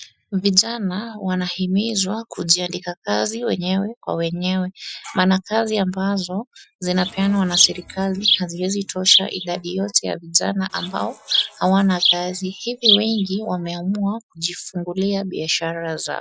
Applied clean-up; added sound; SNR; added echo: classical method Wiener filter.